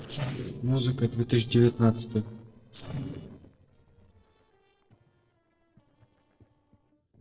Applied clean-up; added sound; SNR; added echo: neural separator model SepFormer DNS4.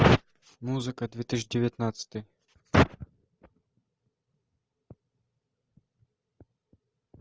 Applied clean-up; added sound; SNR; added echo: none; none; none; none.